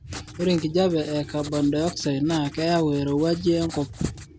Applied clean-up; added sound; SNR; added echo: none; Writing; 14 dB; none.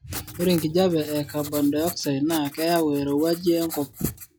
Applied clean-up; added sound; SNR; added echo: classical method log-MMSE.